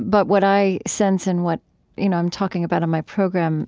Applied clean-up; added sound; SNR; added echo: none; none; none; none.